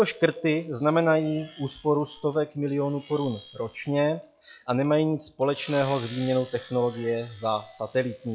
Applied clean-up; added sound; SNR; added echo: classical method log-MMSE.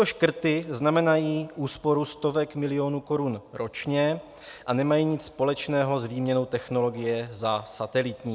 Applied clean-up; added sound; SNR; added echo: none; none; none; none.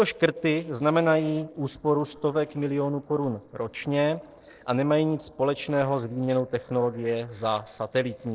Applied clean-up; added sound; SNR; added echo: neural separator model SepFormer DNS4.